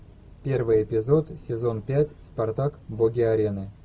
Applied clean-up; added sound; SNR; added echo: none; none; none; none.